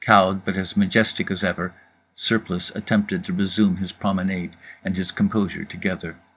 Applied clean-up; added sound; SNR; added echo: none; none; none; none.